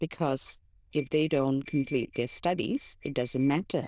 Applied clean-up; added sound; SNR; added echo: neural diffusion model UNIVERSE++.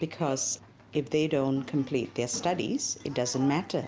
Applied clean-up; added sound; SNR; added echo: none; none; none; none.